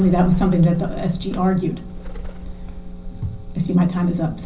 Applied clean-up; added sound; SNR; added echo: none; Bird; 10 dB; reverberation time 0.5 s.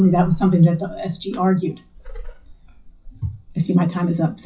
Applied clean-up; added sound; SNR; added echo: classical method WPE with log-MMSE.